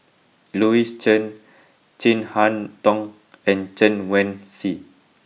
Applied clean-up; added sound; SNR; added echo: none; none; none; none.